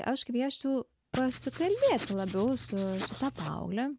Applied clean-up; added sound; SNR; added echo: none; Writing; 10 dB; none.